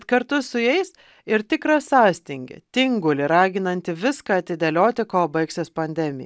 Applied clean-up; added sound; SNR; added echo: none; none; none; none.